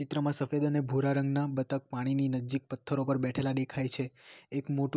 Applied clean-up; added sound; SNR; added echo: none; none; none; none.